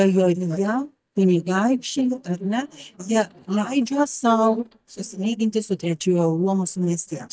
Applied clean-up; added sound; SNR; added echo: neural mask model DeepFilterNet 3.